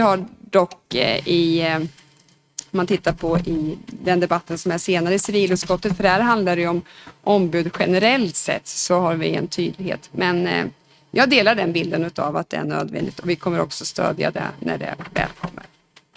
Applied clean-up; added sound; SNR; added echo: neural mask model RNNoise.